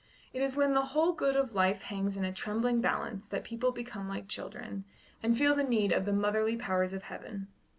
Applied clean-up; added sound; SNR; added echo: none; none; none; none.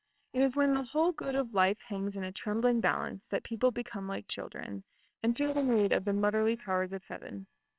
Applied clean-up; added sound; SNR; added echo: neural separator model SepFormer WHAMR!.